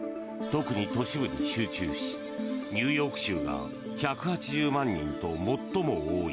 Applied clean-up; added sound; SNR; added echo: none; none; none; none.